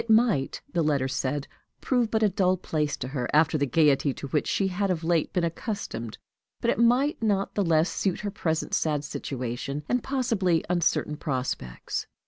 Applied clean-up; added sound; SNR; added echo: none; none; none; none.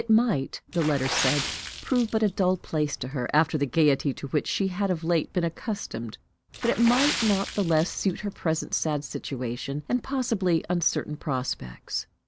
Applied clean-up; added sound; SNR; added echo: none; Water / Splash, splatter; 12 dB; none.